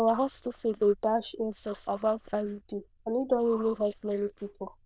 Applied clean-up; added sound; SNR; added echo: neural diffusion model UNIVERSE++.